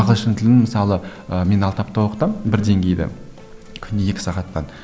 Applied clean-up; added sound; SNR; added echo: none; none; none; none.